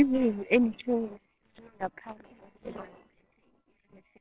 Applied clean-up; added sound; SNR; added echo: neural separator model SepFormer WHAMR!.